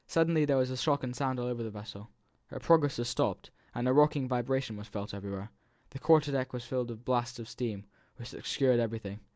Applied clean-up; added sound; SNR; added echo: none; none; none; none.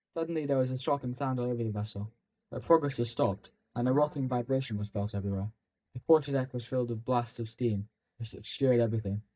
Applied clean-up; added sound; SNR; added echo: neural mask model DeepFilterNet 3.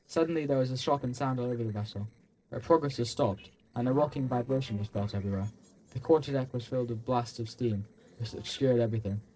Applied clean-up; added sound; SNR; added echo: neural separator model SepFormer DNS4.